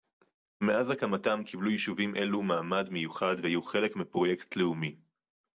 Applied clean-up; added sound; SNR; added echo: none; none; none; none.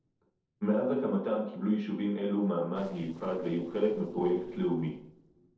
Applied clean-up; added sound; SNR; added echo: neural separator model SepFormer DNS4.